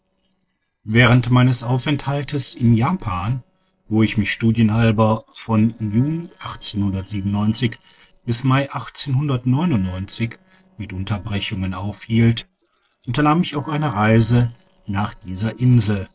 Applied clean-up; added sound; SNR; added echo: neural separator model SepFormer DNS4.